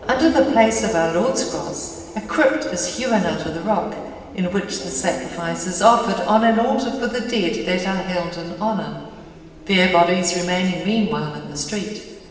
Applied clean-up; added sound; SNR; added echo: none; Subway, metro, underground; 17 dB; reverberation time 1.3 s.